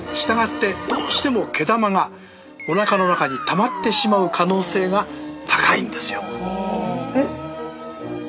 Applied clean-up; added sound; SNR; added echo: none; none; none; none.